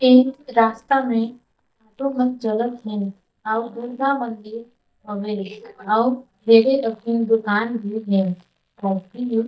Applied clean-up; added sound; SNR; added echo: neural mask model DeepFilterNet 3.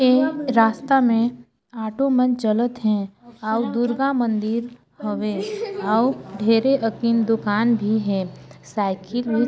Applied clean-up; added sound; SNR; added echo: none; none; none; none.